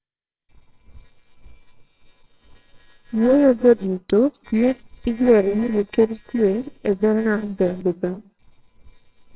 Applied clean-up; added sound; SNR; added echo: neural separator model SepFormer WHAMR!.